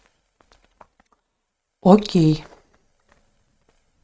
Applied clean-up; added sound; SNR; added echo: neural mask model RNNoise.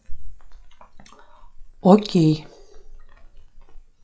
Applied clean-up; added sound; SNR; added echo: classical method log-MMSE.